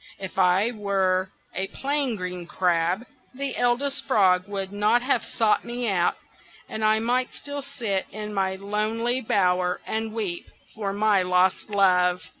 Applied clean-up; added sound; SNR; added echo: none; none; none; none.